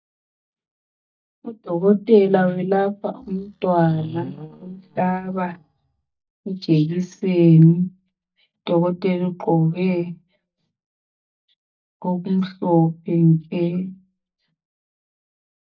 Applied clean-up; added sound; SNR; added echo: neural mask model DeepFilterNet 3.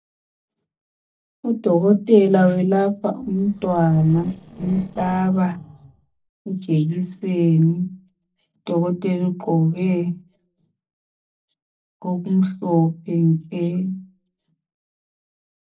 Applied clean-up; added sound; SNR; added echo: neural separator model SepFormer DNS4.